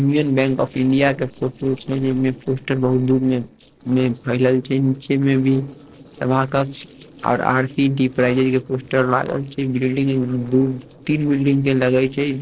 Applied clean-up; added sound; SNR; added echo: neural separator model SepFormer DNS4.